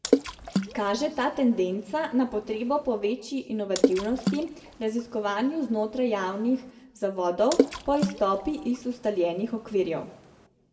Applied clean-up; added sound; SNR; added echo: none; Water / Splash, splatter; 4 dB; reverberation time 0.7 s.